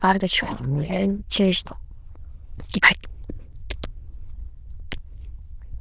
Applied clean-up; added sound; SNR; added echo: neural diffusion model UNIVERSE++.